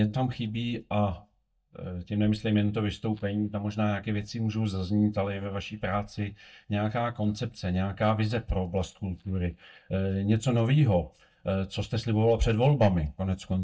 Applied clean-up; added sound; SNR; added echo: neural mask model DeepFilterNet 3.